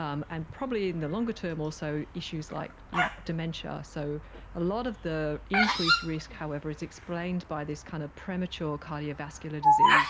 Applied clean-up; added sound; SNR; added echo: none; Bird vocalization, bird call, bird song; -2 dB; none.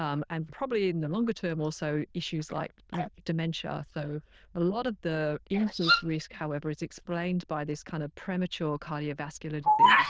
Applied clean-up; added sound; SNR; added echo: neural diffusion model UNIVERSE++.